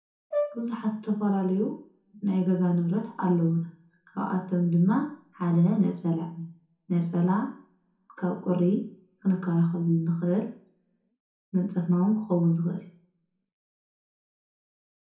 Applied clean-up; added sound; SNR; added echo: none; Brass instrument; 7 dB; reverberation time 0.6 s.